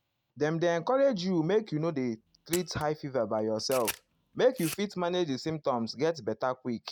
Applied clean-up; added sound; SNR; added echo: none; Camera; 13 dB; none.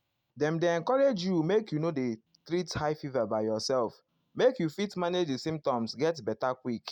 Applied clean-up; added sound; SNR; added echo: none; none; none; none.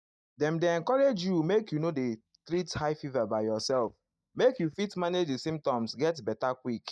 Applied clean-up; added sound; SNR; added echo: neural mask model DeepFilterNet 3.